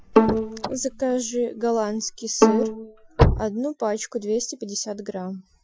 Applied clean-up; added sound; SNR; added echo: classical method Wiener filter.